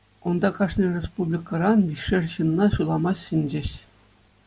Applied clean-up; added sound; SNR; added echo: none; none; none; none.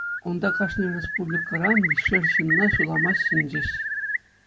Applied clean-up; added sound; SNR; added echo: none; Bird; -2 dB; none.